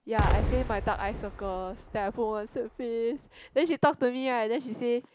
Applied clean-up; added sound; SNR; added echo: none; Explosion; 3 dB; none.